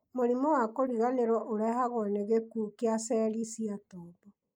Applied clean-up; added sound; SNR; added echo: neural mask model Resemble Enhance denoiser.